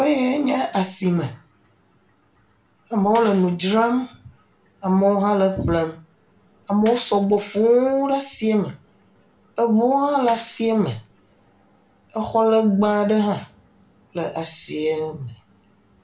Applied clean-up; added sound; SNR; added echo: none; Shatter / Crushing; 19 dB; reverberation time 0.3 s.